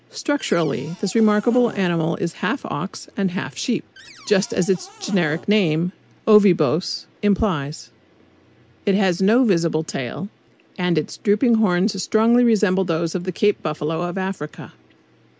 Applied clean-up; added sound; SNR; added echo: none; Cupboard open or close; 19 dB; none.